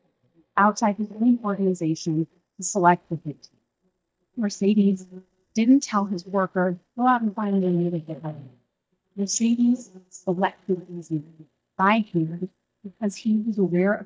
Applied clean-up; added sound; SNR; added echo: neural mask model DeepFilterNet 3.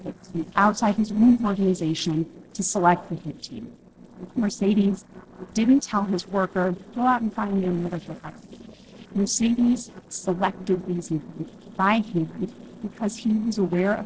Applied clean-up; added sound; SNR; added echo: neural separator model SepFormer DNS4.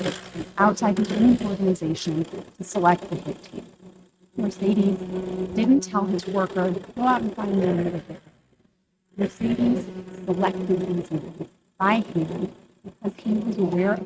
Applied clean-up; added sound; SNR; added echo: neural mask model RNNoise.